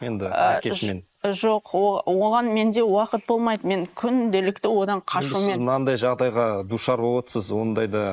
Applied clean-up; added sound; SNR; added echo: neural mask model Resemble Enhance denoiser.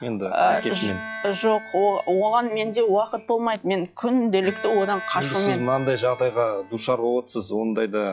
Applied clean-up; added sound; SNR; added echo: classical method log-MMSE.